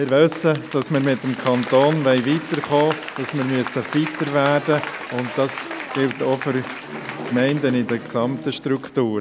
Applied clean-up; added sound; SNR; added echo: none; Applause / Crowd; 11 dB; none.